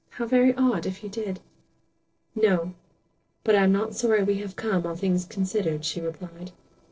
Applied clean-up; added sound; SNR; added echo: neural separator model SepFormer DNS4.